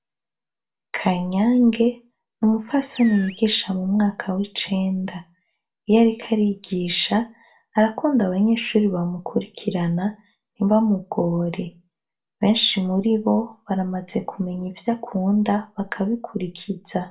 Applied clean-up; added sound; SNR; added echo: none; Animal; 19 dB; reverberation time 0.2 s.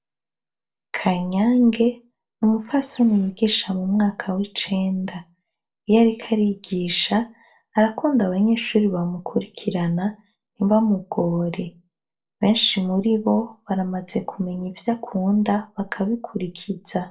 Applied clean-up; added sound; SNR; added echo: neural separator model SepFormer DNS4.